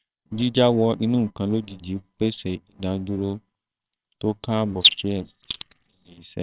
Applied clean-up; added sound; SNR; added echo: neural separator model SepFormer WHAMR!.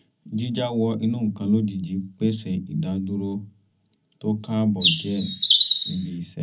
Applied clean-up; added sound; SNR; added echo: none; Bird; -4 dB; reverberation time 0.4 s.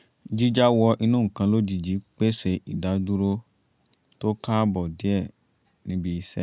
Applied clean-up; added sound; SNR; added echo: none; none; none; none.